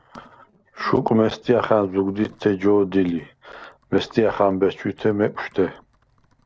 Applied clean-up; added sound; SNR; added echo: neural separator model SepFormer DNS4.